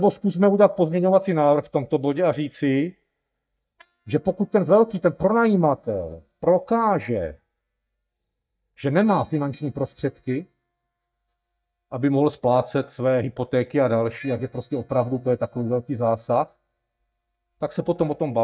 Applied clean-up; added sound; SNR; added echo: neural mask model DeepFilterNet 3.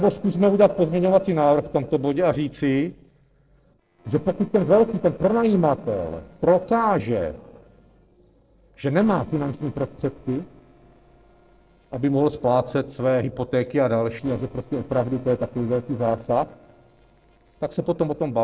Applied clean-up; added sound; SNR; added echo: neural separator model SepFormer DNS4.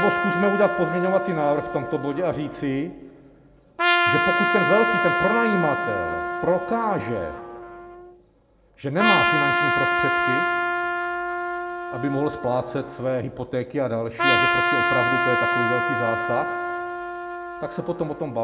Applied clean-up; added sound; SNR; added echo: none; Trumpet; -1 dB; reverberation time 1.0 s.